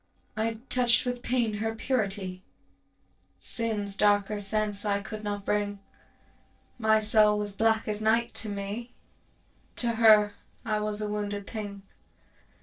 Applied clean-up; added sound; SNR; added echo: neural separator model SepFormer DNS4.